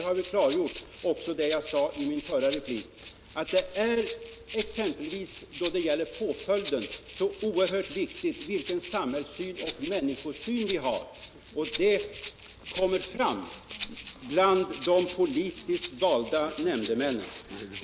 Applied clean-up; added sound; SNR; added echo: none; Rattle (instrument); 9 dB; none.